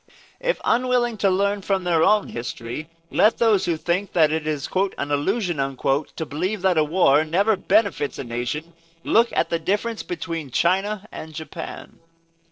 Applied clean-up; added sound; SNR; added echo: neural separator model SepFormer DNS4.